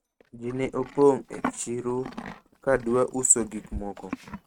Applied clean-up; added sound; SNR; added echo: neural mask model RNNoise.